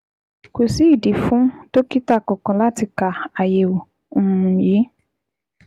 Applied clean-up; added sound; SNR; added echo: none; none; none; none.